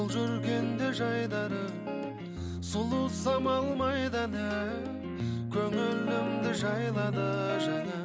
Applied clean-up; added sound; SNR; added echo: none; none; none; none.